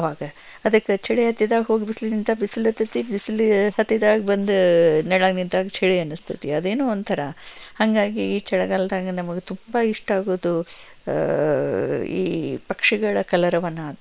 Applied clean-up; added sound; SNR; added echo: neural separator model SepFormer WHAM!.